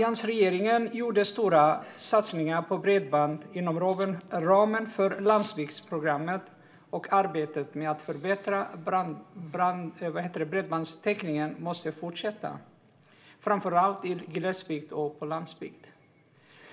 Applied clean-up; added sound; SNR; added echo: none; Rattle (instrument); 20 dB; reverberation time 1.1 s.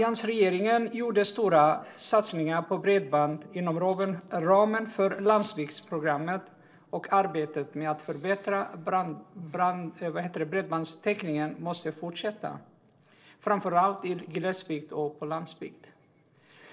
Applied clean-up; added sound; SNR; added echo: neural separator model SepFormer DNS4.